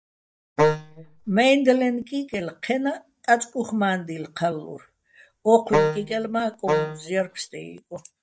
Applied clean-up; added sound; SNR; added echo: neural mask model DeepFilterNet 3.